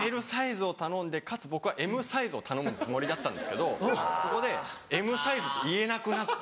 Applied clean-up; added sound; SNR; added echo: none; none; none; none.